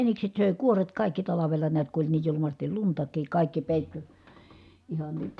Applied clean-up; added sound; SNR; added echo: none; none; none; none.